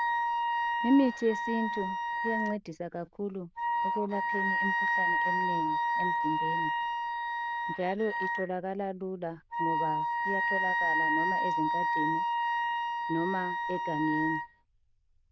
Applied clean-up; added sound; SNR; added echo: neural diffusion model UNIVERSE++.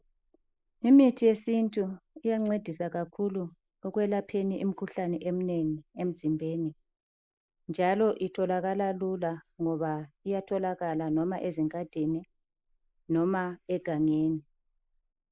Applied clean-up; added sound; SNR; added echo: neural mask model Resemble Enhance denoiser.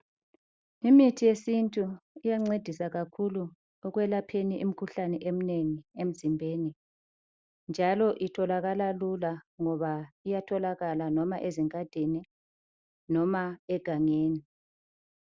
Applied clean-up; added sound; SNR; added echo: none; none; none; none.